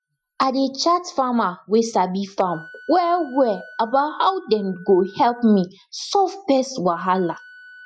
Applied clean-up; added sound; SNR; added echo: classical method Wiener filter.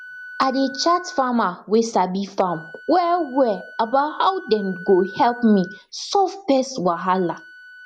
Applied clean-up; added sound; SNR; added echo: none; Wind instrument, woodwind instrument; 19 dB; none.